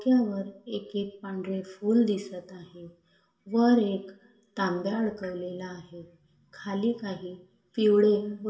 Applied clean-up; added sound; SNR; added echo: none; none; none; reverberation time 0.6 s.